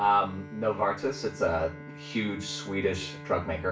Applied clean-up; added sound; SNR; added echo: none; Bowed string instrument; 14 dB; reverberation time 0.3 s.